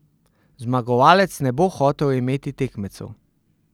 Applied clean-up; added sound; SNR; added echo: none; none; none; none.